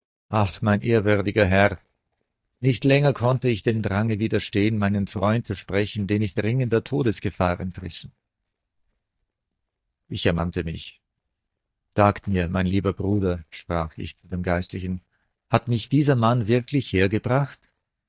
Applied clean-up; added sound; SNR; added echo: neural mask model DeepFilterNet 3.